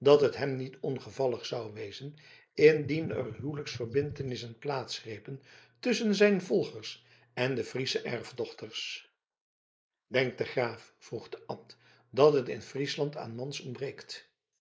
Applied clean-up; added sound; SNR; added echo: neural mask model Resemble Enhance denoiser.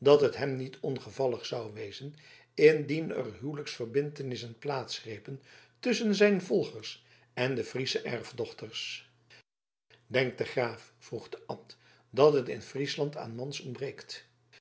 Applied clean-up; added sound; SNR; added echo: none; none; none; none.